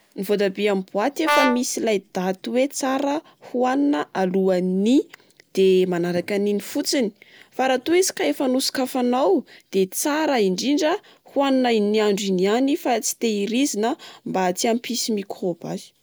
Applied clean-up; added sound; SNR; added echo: none; Brass instrument; 3 dB; none.